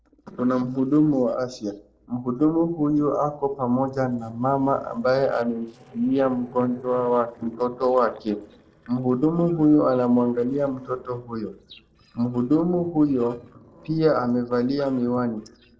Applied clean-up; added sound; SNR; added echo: neural separator model SepFormer DNS4.